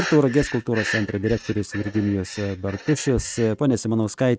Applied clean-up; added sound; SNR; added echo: neural mask model RNNoise.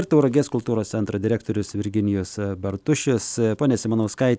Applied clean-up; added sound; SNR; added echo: none; none; none; none.